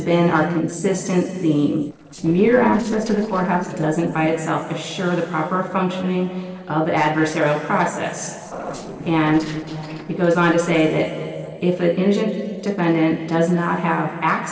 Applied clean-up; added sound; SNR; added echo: neural separator model SepFormer DNS4.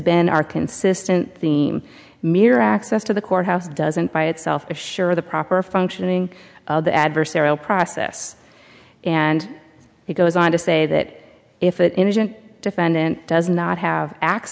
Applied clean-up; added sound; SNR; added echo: none; none; none; none.